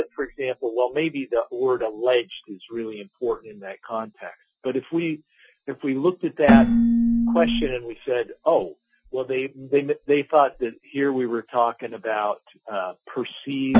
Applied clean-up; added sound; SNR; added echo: classical method Wiener filter.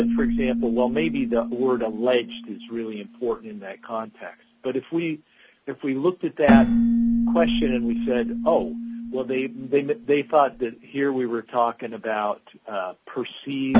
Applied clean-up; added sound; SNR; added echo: none; Keyboard (musical); 1 dB; none.